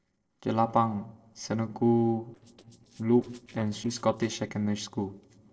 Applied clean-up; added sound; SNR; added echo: neural separator model SepFormer DNS4.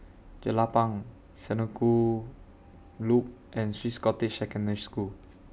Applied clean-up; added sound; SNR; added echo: none; none; none; none.